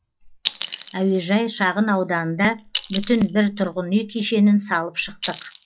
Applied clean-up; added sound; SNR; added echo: classical method log-MMSE.